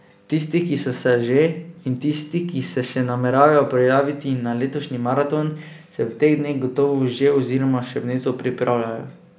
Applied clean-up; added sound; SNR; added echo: none; none; none; none.